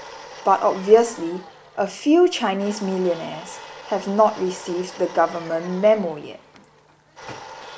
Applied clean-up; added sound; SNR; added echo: none; Domestic sounds, home sounds; 18 dB; none.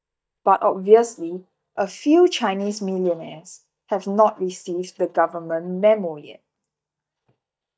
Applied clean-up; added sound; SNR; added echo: neural mask model DeepFilterNet 3.